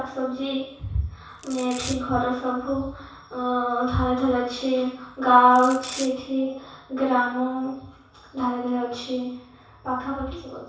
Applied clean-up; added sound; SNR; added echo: none; Domestic sounds, home sounds; 15 dB; reverberation time 0.7 s.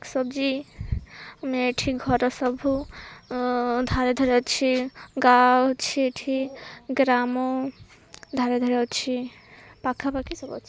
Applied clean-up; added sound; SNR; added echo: none; none; none; none.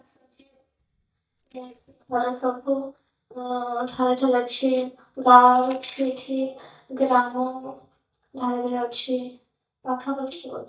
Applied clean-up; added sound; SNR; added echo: neural mask model DeepFilterNet 3.